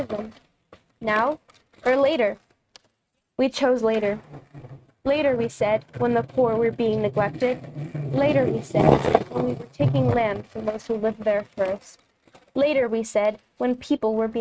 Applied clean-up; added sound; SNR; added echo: neural mask model RNNoise.